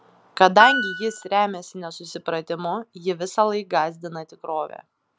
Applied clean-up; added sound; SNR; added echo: none; Piano; 2 dB; none.